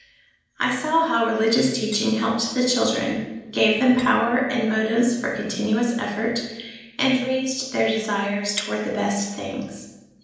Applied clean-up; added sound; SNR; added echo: neural separator model SepFormer DNS4.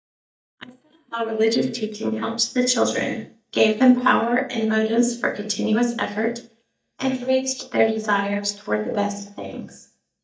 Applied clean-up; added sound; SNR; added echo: neural mask model DeepFilterNet 3.